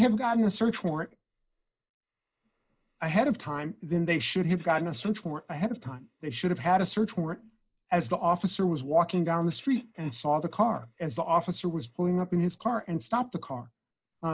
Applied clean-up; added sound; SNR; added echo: neural mask model Resemble Enhance denoiser.